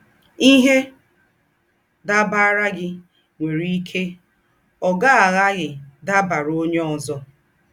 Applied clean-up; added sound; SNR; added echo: none; none; none; none.